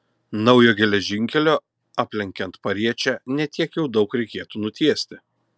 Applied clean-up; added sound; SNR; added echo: none; none; none; none.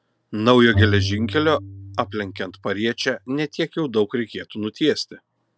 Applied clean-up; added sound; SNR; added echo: none; Bowed string instrument; 5 dB; none.